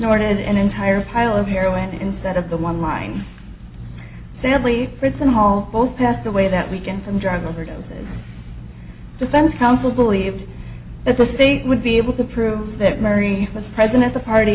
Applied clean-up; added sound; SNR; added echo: none; none; none; none.